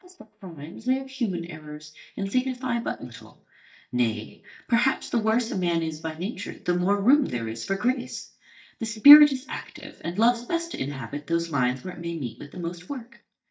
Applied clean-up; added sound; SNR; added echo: neural mask model DeepFilterNet 3.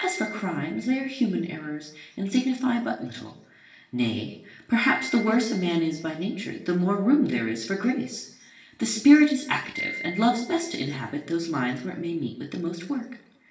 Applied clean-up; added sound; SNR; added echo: none; Wind chime; 17 dB; reverberation time 0.8 s.